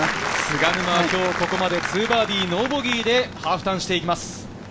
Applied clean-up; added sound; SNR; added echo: none; none; none; none.